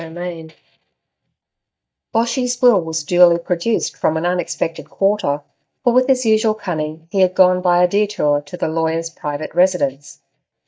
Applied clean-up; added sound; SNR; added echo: neural mask model DeepFilterNet 3.